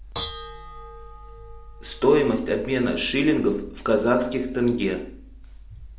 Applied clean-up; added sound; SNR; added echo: none; Dishes, pots, and pans / Bell; 15 dB; none.